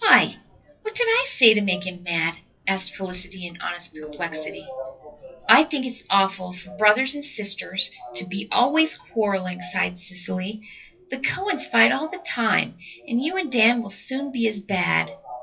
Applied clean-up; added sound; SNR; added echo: classical method WPE with log-MMSE.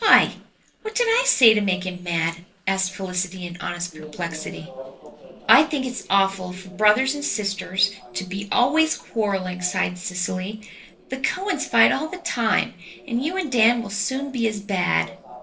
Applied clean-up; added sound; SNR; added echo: neural separator model SepFormer DNS4.